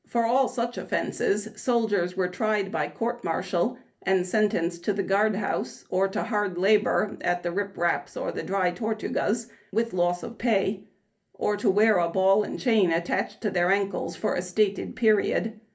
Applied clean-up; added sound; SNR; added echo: none; none; none; reverberation time 0.3 s.